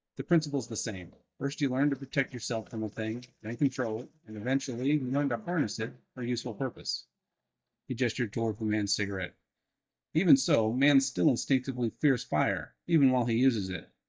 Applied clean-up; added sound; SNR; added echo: neural mask model DeepFilterNet 3.